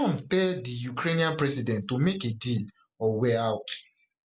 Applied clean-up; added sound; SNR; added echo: none; none; none; none.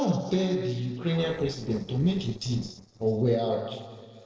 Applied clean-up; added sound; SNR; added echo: neural separator model SepFormer DNS4.